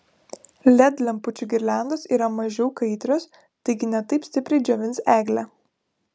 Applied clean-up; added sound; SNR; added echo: none; none; none; none.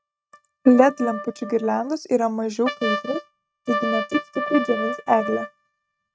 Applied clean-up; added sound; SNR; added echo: neural mask model RNNoise.